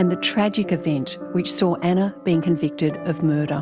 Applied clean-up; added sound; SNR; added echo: none; none; none; none.